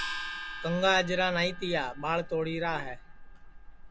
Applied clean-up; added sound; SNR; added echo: none; Gong; 9 dB; none.